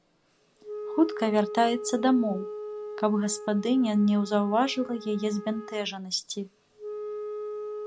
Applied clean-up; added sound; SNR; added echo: none; Wind instrument, woodwind instrument; 10 dB; none.